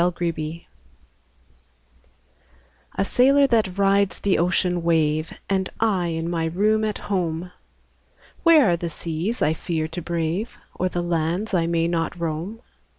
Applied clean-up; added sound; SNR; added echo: none; none; none; none.